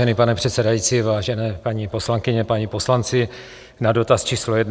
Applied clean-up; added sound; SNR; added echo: none; none; none; none.